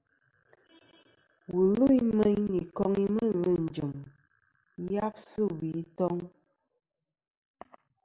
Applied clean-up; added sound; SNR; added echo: none; none; none; none.